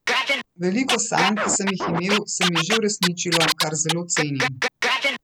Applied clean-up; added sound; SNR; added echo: none; Scratching (performance technique); -1 dB; none.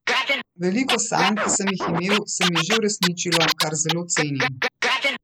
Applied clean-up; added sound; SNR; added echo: neural mask model Resemble Enhance denoiser.